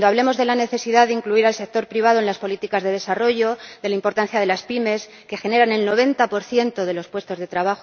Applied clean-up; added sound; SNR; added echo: none; none; none; none.